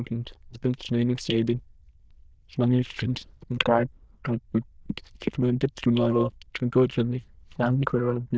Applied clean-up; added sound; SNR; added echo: neural diffusion model UNIVERSE++.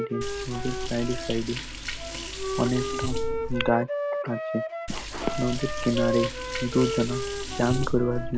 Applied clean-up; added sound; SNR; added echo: none; Wind instrument, woodwind instrument + Liquid; 1 dB; none.